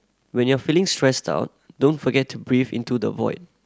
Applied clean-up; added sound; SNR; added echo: none; none; none; none.